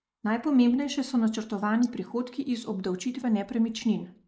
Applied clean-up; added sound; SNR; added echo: neural mask model Resemble Enhance denoiser.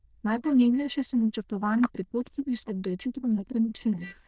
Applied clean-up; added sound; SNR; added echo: neural diffusion model UNIVERSE++.